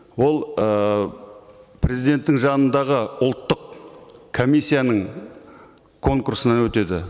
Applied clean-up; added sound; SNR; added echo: none; none; none; none.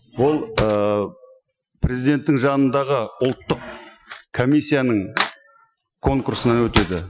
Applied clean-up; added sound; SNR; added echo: classical method Wiener filter.